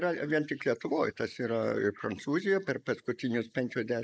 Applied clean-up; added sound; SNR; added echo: neural mask model Resemble Enhance denoiser.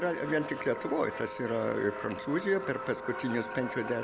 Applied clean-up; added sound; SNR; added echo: none; Wind instrument, woodwind instrument; 11 dB; none.